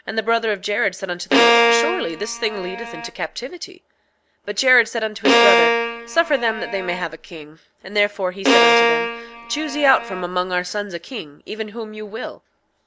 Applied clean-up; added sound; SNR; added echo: none; Bowed string instrument; -4 dB; none.